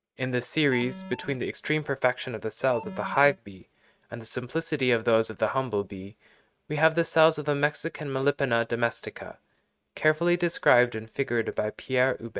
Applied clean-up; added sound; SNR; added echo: neural mask model RNNoise.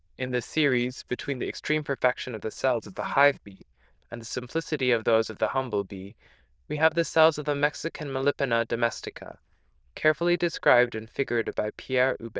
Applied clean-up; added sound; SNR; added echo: neural diffusion model UNIVERSE++.